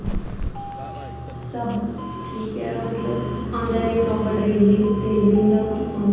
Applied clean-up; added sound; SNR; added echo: none; Doorbell; 13 dB; reverberation time 1.3 s.